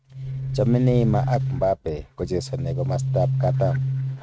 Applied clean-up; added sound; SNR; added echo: neural mask model RNNoise.